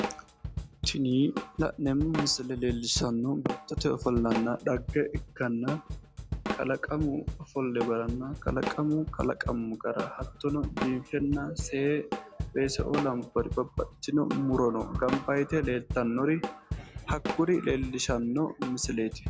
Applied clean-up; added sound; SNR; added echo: none; Drum kit; 7 dB; none.